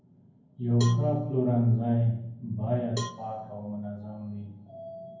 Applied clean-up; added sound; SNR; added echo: none; Cowbell; 17 dB; reverberation time 0.9 s.